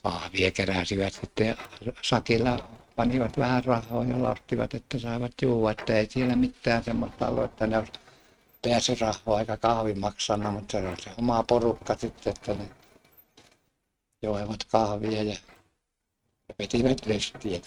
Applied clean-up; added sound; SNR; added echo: neural mask model RNNoise.